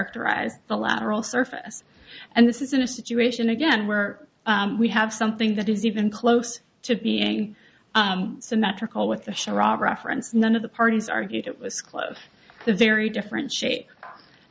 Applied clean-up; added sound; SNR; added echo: none; none; none; none.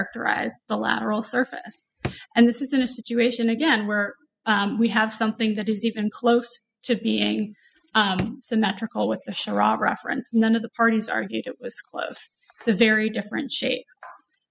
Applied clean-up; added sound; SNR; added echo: classical method spectral subtraction.